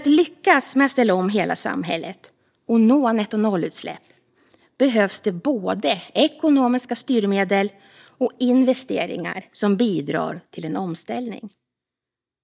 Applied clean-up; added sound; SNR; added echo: neural mask model DeepFilterNet 3.